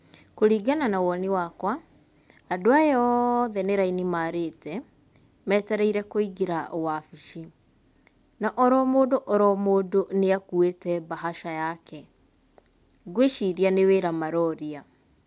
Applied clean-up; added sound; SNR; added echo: none; none; none; none.